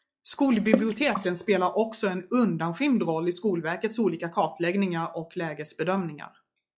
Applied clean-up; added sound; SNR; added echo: classical method log-MMSE.